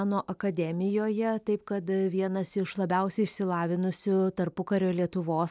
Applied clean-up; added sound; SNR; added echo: none; none; none; none.